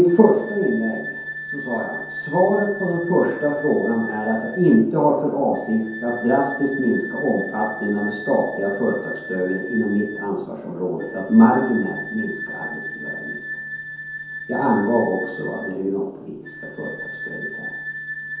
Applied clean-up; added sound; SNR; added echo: none; Wind instrument, woodwind instrument; 11 dB; reverberation time 0.9 s.